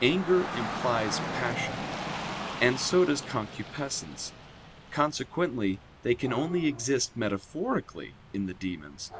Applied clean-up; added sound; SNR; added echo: none; Rain / Dog; 9 dB; none.